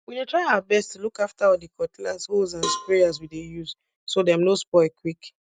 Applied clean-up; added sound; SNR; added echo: none; Cowbell; 11 dB; none.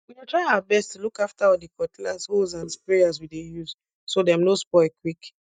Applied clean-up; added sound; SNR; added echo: neural mask model DeepFilterNet 3.